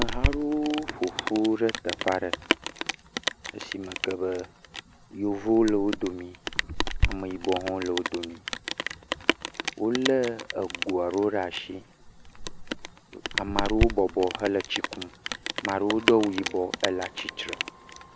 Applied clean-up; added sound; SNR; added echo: none; Rain; 3 dB; none.